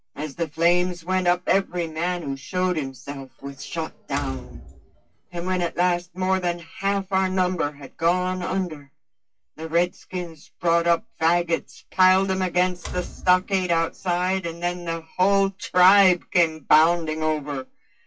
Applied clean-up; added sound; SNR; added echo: classical method WPE with log-MMSE.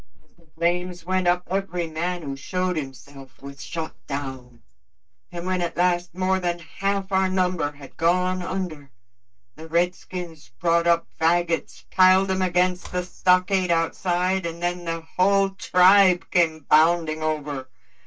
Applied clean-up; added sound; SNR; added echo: neural mask model DeepFilterNet 3.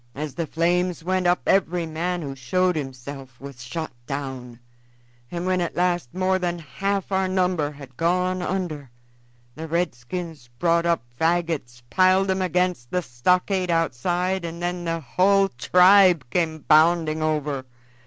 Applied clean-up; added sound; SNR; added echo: none; none; none; none.